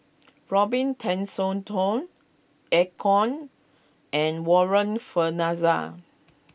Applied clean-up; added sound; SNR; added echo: none; none; none; none.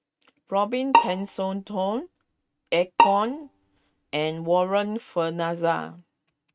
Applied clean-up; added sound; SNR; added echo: neural mask model RNNoise.